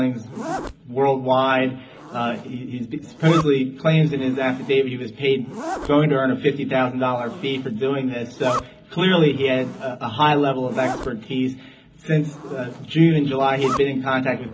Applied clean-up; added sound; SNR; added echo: none; Zipper (clothing); 14 dB; reverberation time 0.4 s.